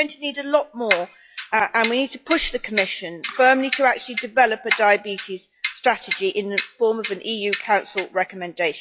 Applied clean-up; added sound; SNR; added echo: classical method log-MMSE.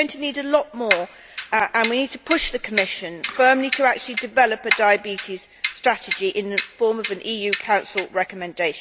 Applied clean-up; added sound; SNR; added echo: none; Clock; 8 dB; none.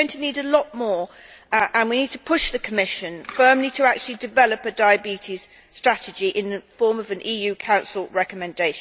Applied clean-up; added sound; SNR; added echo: none; none; none; none.